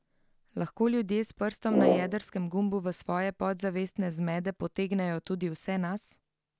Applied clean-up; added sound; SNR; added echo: none; Brass instrument; -1 dB; none.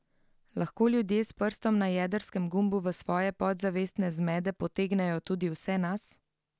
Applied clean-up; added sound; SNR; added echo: none; none; none; none.